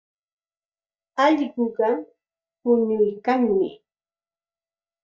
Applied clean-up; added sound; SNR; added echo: neural mask model DeepFilterNet 3.